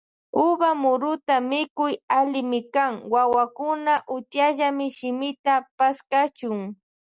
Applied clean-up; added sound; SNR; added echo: none; none; none; none.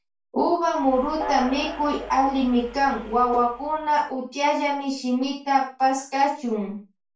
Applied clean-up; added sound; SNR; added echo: none; Train; 14 dB; reverberation time 0.3 s.